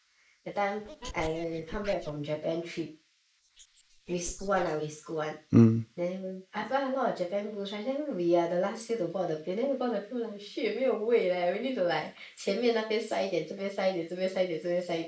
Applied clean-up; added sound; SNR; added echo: neural mask model Resemble Enhance denoiser.